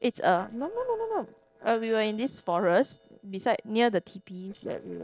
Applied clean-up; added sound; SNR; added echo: neural separator model SepFormer DNS4.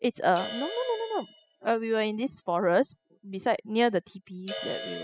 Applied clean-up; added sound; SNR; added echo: classical method spectral subtraction.